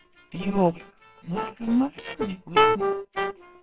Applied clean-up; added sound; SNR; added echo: neural separator model SepFormer WHAMR!.